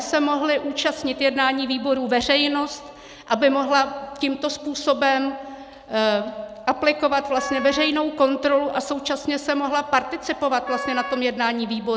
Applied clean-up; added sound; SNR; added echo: none; Wind instrument, woodwind instrument; 11 dB; none.